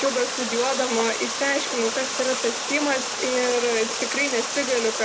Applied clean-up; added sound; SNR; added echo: none; Water; 3 dB; none.